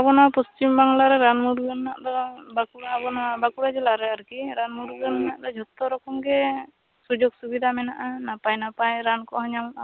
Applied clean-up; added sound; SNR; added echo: none; none; none; none.